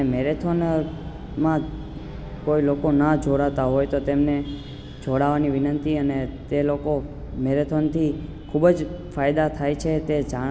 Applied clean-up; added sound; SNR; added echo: none; none; none; none.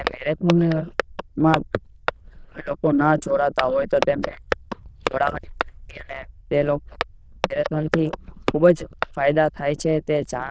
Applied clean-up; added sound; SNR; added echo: neural diffusion model UNIVERSE++.